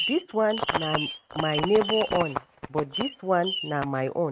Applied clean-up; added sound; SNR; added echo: neural mask model RNNoise.